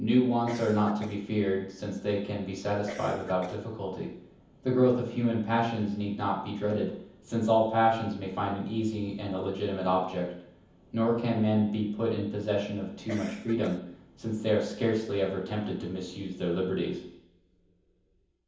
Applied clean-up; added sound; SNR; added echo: none; Cough; 14 dB; reverberation time 0.7 s.